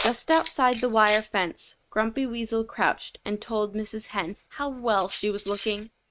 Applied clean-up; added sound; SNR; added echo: neural mask model RNNoise.